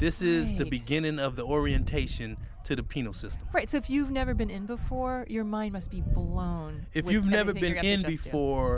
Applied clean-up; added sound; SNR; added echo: none; Wind; 4 dB; none.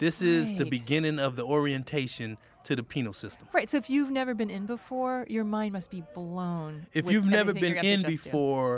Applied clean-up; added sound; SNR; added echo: none; none; none; none.